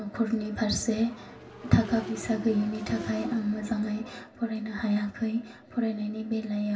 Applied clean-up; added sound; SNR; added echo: none; Motorcycle / Engine; 13 dB; reverberation time 0.2 s.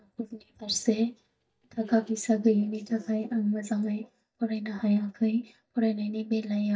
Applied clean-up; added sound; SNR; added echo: neural mask model DeepFilterNet 3.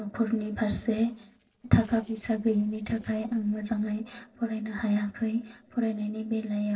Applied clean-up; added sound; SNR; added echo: neural separator model SepFormer DNS4.